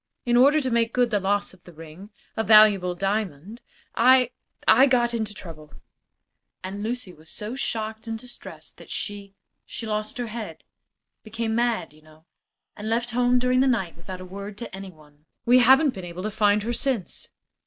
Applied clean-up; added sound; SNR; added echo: neural mask model Resemble Enhance denoiser.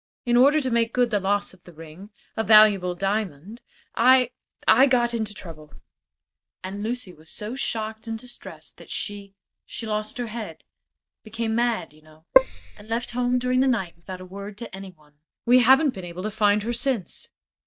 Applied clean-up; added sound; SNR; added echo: neural mask model DeepFilterNet 3.